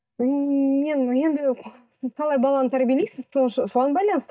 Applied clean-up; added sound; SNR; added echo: neural mask model DeepFilterNet 3.